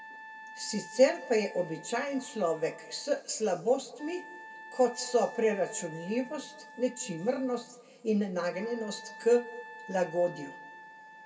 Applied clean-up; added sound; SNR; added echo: none; Wind instrument, woodwind instrument; 17 dB; reverberation time 1.2 s.